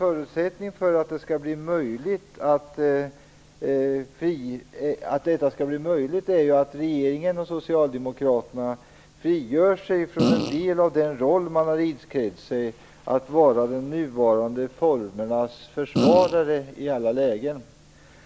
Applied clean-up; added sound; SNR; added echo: none; Fart; -2 dB; none.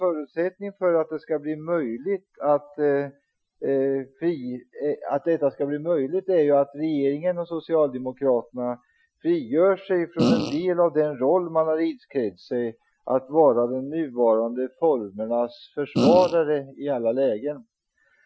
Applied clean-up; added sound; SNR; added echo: classical method Wiener filter.